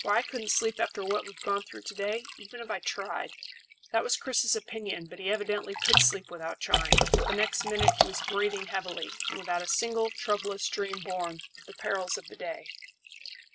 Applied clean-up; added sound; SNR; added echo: none; Liquid; 1 dB; none.